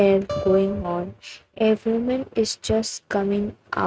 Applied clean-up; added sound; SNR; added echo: neural mask model RNNoise.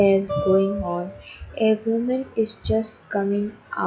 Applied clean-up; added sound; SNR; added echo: classical method log-MMSE.